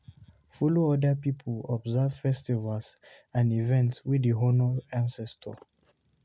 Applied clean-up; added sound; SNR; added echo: none; none; none; none.